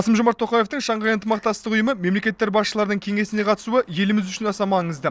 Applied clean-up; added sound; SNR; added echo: neural separator model SepFormer DNS4.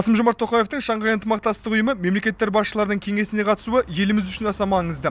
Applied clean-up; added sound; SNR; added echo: none; none; none; none.